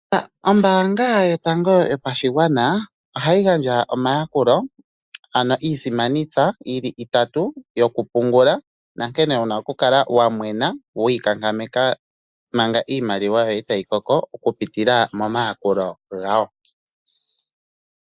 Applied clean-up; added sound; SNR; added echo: neural mask model Resemble Enhance denoiser.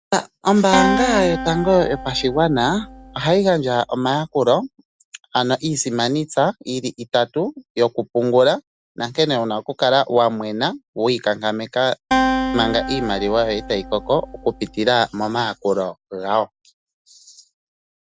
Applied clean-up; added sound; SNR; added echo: none; Acoustic guitar; 5 dB; none.